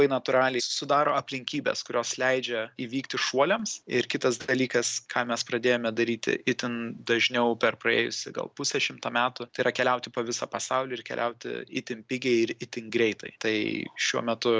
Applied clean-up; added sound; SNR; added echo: none; none; none; none.